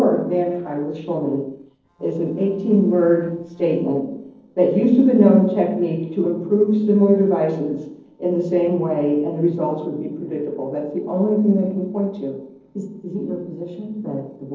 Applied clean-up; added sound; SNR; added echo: neural separator model SepFormer DNS4.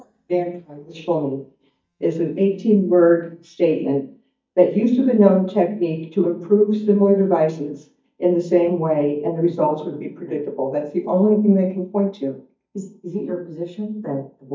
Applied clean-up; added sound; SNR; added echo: neural mask model DeepFilterNet 3.